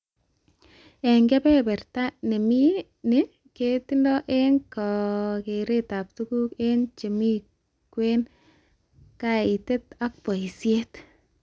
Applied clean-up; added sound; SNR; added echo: none; none; none; none.